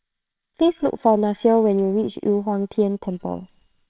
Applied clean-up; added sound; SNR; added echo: neural separator model SepFormer WHAMR!.